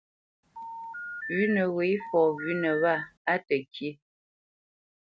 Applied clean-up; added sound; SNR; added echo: none; Telephone; 8 dB; none.